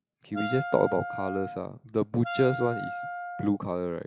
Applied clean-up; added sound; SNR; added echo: classical method log-MMSE.